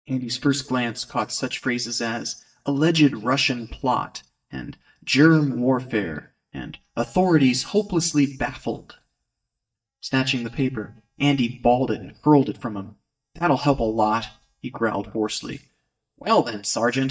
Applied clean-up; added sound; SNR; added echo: neural mask model DeepFilterNet 3.